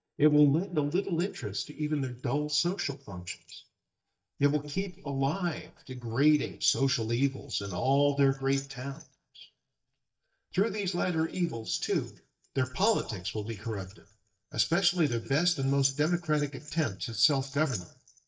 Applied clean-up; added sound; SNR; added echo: neural mask model DeepFilterNet 3.